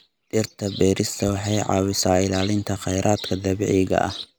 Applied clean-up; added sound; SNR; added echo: none; none; none; none.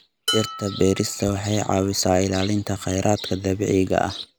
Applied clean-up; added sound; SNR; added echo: none; Dishes, pots, and pans; 13 dB; none.